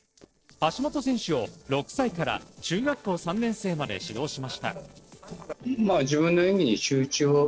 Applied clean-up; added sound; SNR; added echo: neural separator model SepFormer DNS4.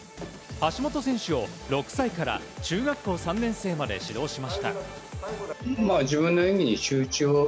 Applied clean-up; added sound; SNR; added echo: none; none; none; none.